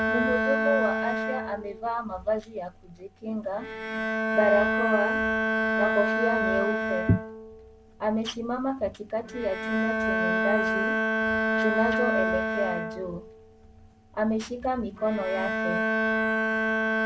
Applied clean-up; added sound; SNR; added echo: none; Bowed string instrument; -2 dB; none.